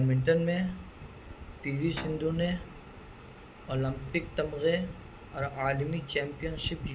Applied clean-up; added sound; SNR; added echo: none; Guitar; 14 dB; none.